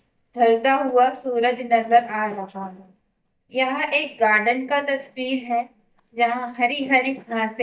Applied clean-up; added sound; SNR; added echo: neural mask model DeepFilterNet 3.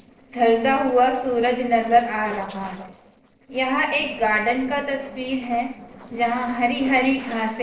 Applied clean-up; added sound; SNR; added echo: neural separator model SepFormer DNS4.